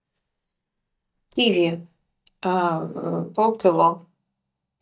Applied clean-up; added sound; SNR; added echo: neural mask model DeepFilterNet 3.